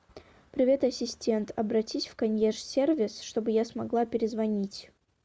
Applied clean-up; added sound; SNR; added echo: none; none; none; none.